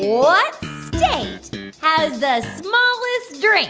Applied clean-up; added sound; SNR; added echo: none; Bowed string instrument; 16 dB; none.